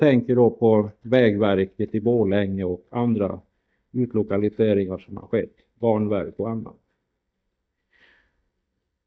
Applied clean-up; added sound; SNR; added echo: neural mask model DeepFilterNet 3.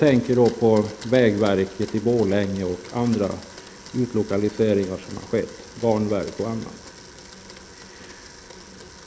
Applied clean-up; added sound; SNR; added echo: none; Domestic sounds, home sounds; 19 dB; none.